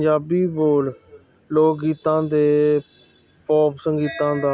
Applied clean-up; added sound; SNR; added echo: none; none; none; none.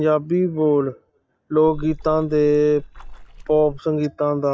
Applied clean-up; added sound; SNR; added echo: neural mask model DeepFilterNet 3.